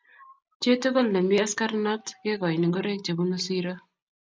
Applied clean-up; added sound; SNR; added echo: none; none; none; none.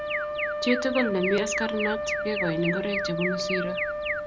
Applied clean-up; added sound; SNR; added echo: none; Wind instrument, woodwind instrument + Alarm; 0 dB; none.